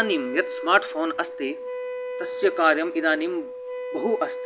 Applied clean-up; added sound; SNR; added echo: none; Wind instrument, woodwind instrument; 8 dB; none.